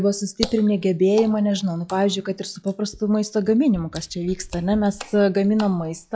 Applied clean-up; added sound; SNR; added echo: classical method log-MMSE.